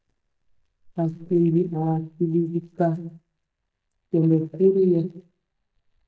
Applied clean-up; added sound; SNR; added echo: neural mask model DeepFilterNet 3.